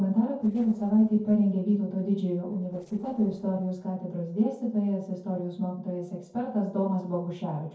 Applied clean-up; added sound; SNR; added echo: neural separator model SepFormer DNS4.